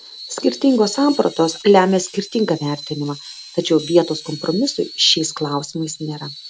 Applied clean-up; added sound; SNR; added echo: none; Screech; 17 dB; none.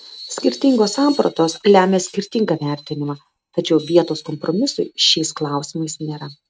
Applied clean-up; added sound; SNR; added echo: neural mask model RNNoise.